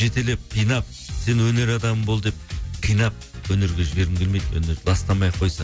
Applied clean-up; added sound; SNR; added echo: none; none; none; none.